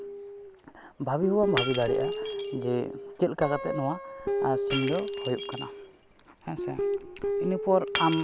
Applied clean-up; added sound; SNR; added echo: none; Guitar + Shatter; 1 dB; none.